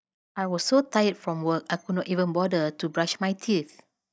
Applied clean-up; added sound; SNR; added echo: neural mask model DeepFilterNet 3.